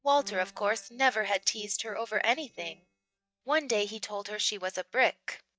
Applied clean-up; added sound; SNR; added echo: neural mask model DeepFilterNet 3.